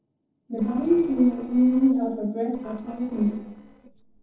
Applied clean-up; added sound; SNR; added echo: neural separator model SepFormer DNS4.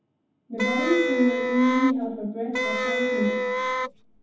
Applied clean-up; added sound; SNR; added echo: none; Wind instrument, woodwind instrument; 0 dB; reverberation time 0.9 s.